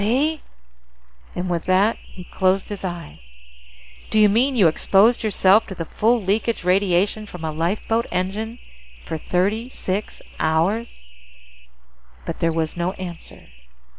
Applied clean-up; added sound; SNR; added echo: none; none; none; none.